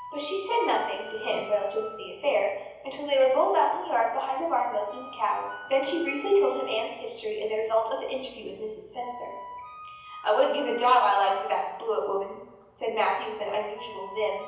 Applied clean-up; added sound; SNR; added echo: none; Wind instrument, woodwind instrument; 18 dB; reverberation time 0.9 s.